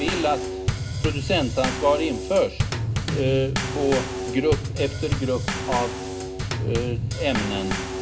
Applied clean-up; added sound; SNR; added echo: none; Bass drum / Snare drum / Drum kit; 1 dB; reverberation time 0.2 s.